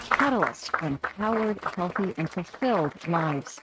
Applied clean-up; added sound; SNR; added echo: neural mask model RNNoise.